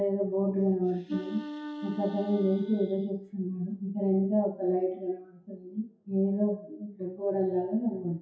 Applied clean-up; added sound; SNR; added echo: classical method WPE with log-MMSE.